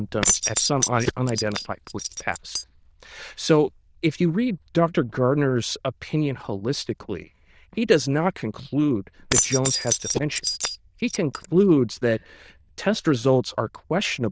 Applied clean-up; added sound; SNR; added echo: neural diffusion model UNIVERSE++.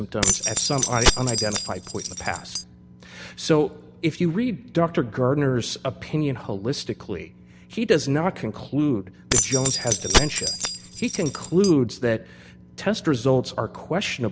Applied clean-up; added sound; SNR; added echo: none; Keys jangling; 0 dB; none.